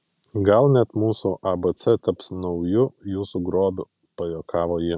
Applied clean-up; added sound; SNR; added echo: none; none; none; none.